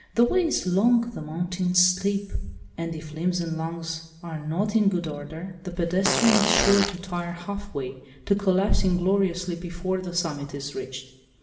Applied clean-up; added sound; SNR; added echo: none; Fart; 1 dB; reverberation time 0.8 s.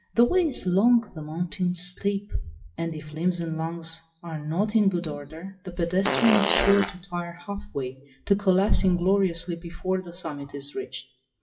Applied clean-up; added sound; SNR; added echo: classical method WPE with log-MMSE.